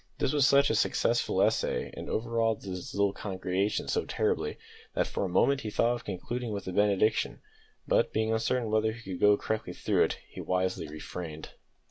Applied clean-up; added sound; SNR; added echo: none; none; none; none.